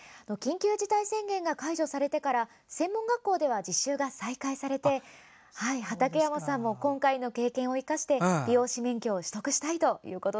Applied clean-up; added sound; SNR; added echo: none; none; none; none.